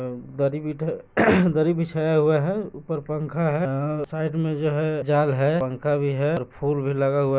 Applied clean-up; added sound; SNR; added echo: none; none; none; none.